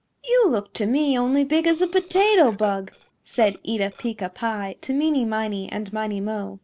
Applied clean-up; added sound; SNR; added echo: neural separator model SepFormer DNS4.